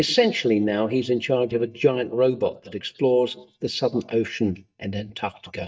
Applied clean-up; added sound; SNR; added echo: neural mask model DeepFilterNet 3.